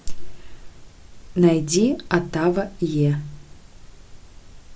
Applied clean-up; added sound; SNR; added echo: none; none; none; none.